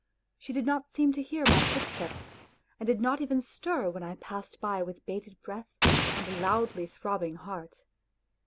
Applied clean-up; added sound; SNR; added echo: none; Explosion; -4 dB; none.